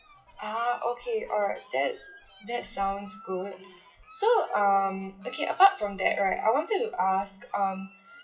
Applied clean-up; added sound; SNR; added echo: classical method WPE with log-MMSE.